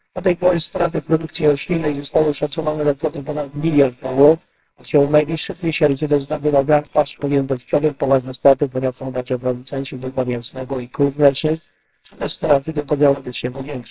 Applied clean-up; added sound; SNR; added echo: neural separator model SepFormer WHAMR!.